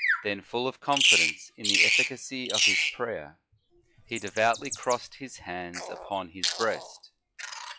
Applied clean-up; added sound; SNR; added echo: classical method log-MMSE.